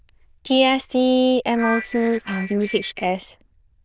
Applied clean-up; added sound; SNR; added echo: neural diffusion model UNIVERSE++.